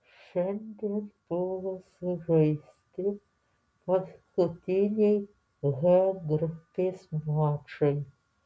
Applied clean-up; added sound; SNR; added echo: none; none; none; none.